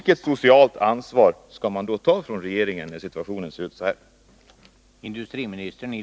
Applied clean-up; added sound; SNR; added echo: none; none; none; none.